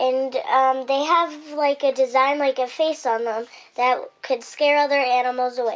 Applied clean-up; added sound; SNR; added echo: none; none; none; none.